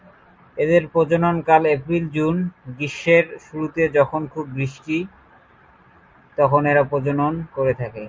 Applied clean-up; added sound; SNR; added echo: none; none; none; none.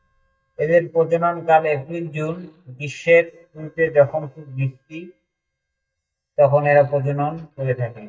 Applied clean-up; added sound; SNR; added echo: neural mask model DeepFilterNet 3.